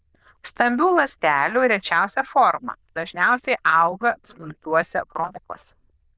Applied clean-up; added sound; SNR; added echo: neural diffusion model UNIVERSE++.